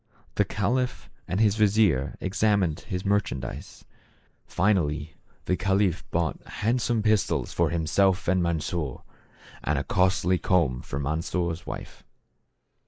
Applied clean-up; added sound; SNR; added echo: neural mask model Resemble Enhance denoiser.